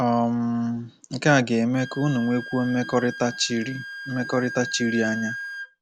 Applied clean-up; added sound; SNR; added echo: none; Wind instrument, woodwind instrument; 12 dB; none.